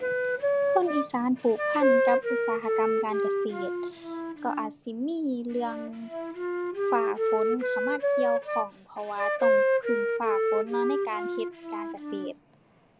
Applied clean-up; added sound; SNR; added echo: none; Wind instrument, woodwind instrument; -4 dB; none.